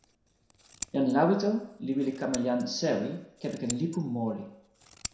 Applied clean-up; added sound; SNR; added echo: none; Scissors; 16 dB; reverberation time 0.6 s.